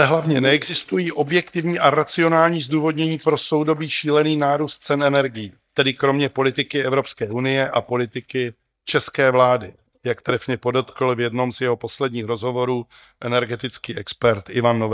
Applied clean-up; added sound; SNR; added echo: neural mask model DeepFilterNet 3.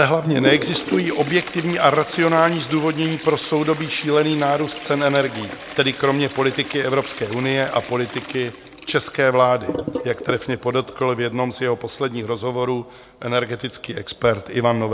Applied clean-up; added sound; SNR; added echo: none; Toilet flush; 12 dB; none.